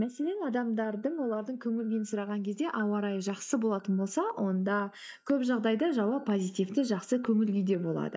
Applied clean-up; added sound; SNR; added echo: neural mask model DeepFilterNet 3.